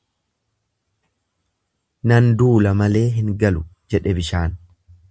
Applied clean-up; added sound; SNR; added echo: none; none; none; none.